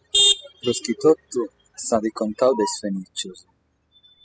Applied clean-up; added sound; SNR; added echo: classical method spectral subtraction.